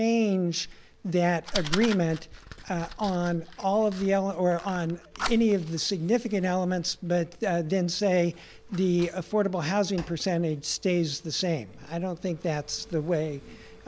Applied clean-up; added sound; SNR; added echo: none; Fire; 14 dB; none.